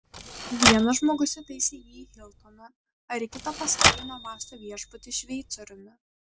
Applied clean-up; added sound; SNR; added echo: none; Typewriter; -1 dB; none.